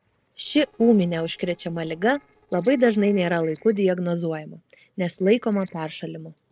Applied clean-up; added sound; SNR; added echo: neural separator model SepFormer DNS4.